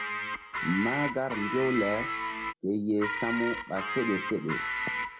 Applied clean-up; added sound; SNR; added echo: none; Guitar; 3 dB; none.